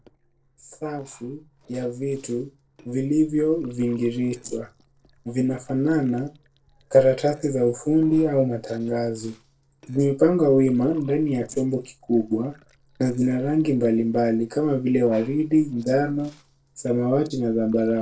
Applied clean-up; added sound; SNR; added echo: neural separator model SepFormer DNS4.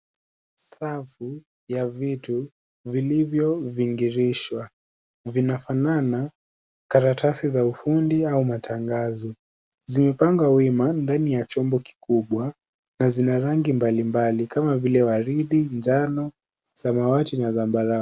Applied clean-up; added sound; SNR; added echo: none; none; none; none.